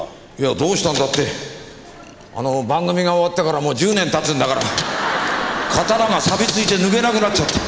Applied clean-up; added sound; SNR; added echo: none; none; none; none.